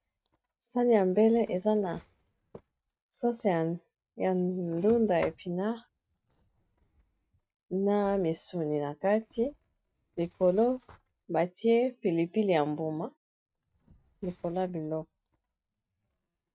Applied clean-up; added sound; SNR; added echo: neural mask model RNNoise.